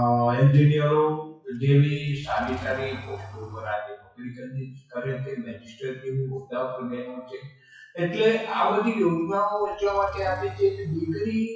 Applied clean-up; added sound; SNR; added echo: classical method WPE with log-MMSE.